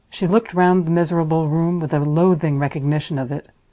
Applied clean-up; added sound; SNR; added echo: none; none; none; none.